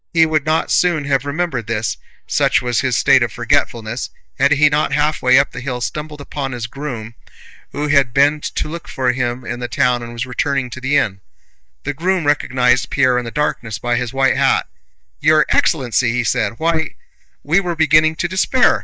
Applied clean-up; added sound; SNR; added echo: neural mask model DeepFilterNet 3.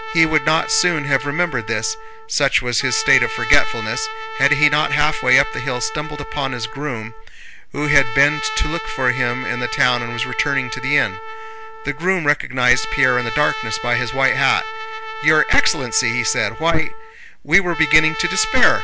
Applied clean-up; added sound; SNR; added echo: none; Trumpet; 11 dB; none.